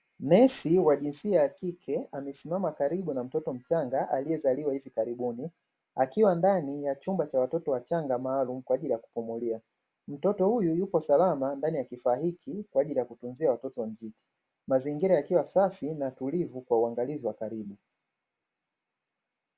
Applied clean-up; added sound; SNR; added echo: none; none; none; none.